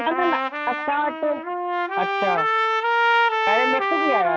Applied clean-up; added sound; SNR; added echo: none; Trumpet; -3 dB; none.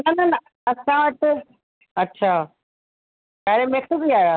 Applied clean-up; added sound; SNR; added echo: none; none; none; none.